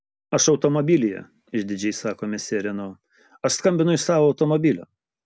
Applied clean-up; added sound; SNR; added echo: none; none; none; none.